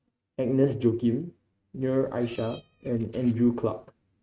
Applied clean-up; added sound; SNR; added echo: neural mask model RNNoise.